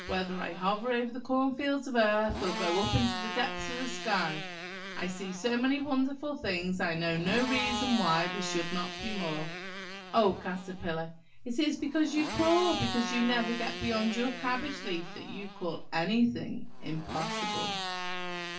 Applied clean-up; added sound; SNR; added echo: none; Motorcycle; 8 dB; reverberation time 0.3 s.